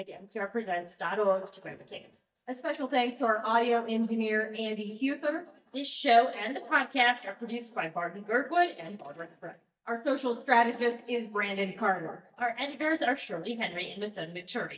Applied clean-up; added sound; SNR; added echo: neural mask model DeepFilterNet 3.